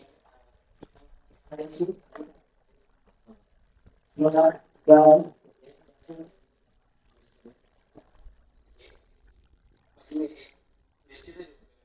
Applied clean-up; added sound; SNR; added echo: neural mask model DeepFilterNet 3.